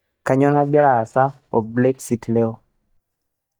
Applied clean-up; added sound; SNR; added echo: neural mask model DeepFilterNet 3.